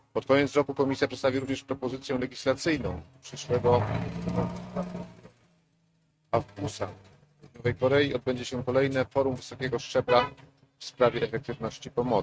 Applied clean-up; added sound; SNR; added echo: neural mask model RNNoise.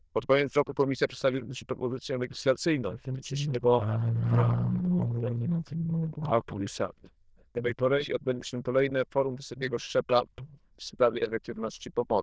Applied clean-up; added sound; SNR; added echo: neural diffusion model UNIVERSE++.